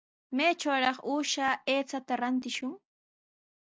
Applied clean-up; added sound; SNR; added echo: none; none; none; none.